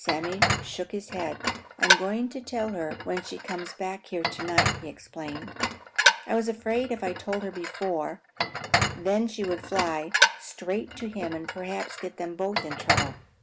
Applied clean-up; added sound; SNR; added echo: none; Dishes, pots, and pans; -2 dB; none.